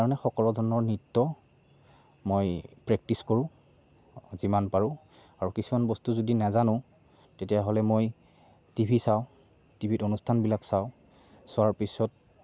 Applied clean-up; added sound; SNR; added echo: none; none; none; none.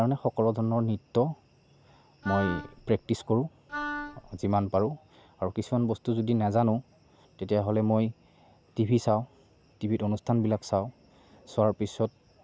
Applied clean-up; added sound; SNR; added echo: none; Wind instrument, woodwind instrument; 9 dB; none.